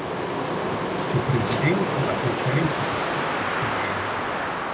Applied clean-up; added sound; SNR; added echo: none; Wind; -3 dB; none.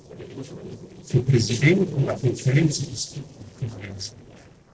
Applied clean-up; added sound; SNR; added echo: neural separator model SepFormer DNS4.